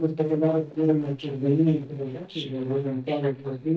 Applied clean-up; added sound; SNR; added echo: neural mask model DeepFilterNet 3.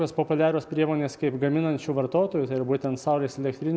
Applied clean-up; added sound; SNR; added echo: none; none; none; none.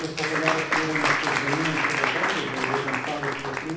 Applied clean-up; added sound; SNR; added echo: none; Applause; -4 dB; reverberation time 0.6 s.